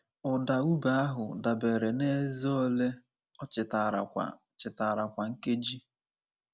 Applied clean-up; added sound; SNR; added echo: none; none; none; none.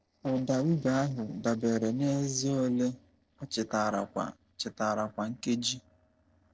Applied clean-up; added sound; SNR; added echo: neural separator model SepFormer DNS4.